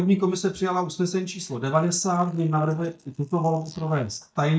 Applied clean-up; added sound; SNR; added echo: neural mask model DeepFilterNet 3.